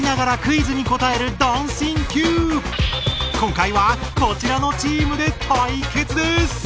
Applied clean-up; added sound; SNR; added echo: none; none; none; none.